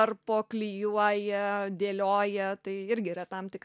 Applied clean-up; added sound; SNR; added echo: none; none; none; none.